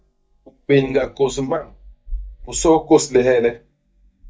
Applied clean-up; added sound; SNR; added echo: neural mask model DeepFilterNet 3.